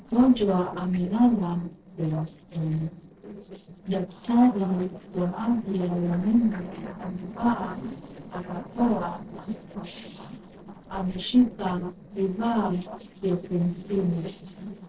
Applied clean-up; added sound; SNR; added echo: neural separator model SepFormer DNS4.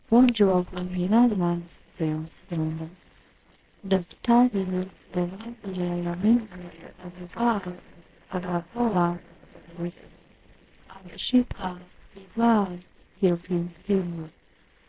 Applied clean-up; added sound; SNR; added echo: neural separator model SepFormer WHAMR!.